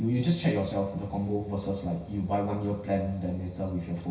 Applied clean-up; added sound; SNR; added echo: none; none; none; reverberation time 0.9 s.